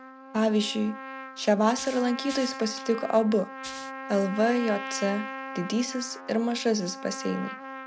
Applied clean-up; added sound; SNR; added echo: none; Trumpet + Rattle (instrument); 11 dB; none.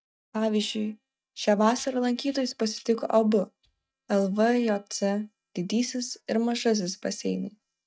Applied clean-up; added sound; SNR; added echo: neural mask model DeepFilterNet 3.